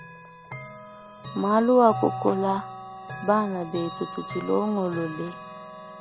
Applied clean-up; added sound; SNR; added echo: none; Chime / Clock; 11 dB; none.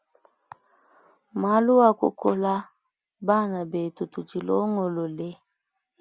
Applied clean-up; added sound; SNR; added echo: none; none; none; none.